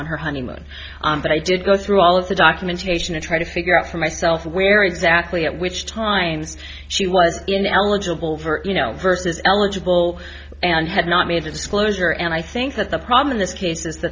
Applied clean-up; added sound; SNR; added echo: none; none; none; none.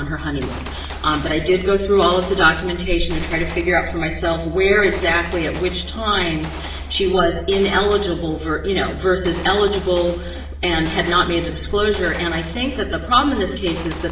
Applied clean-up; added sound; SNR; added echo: none; Gunshot, gunfire; 17 dB; reverberation time 0.8 s.